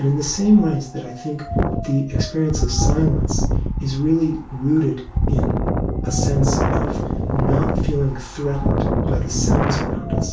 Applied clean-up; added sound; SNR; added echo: none; Wind; -1 dB; reverberation time 0.3 s.